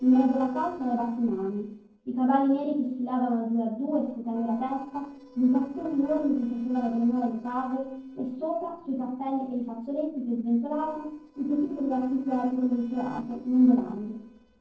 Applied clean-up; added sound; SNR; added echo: neural separator model SepFormer DNS4.